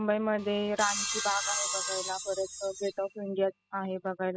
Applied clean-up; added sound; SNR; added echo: classical method spectral subtraction.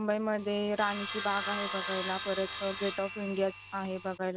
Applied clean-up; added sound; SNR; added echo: none; Sawing; 1 dB; none.